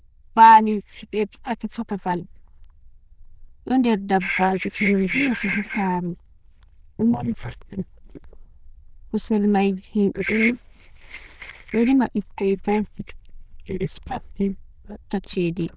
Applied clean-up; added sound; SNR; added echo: neural diffusion model UNIVERSE++.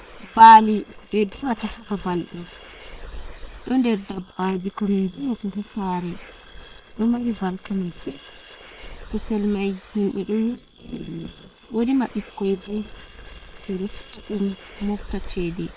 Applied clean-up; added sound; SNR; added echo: neural separator model SepFormer WHAM!.